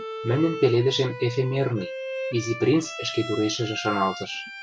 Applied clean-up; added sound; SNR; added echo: none; Bowed string instrument; 10 dB; none.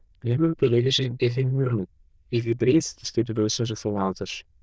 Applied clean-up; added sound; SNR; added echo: neural diffusion model UNIVERSE++.